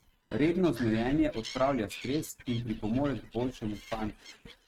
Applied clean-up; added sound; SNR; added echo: neural mask model RNNoise.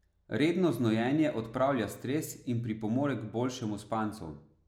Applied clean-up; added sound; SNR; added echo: none; none; none; none.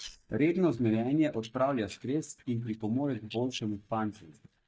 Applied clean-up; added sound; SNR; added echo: neural mask model DeepFilterNet 3.